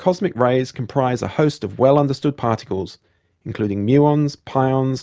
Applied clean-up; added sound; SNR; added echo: none; none; none; none.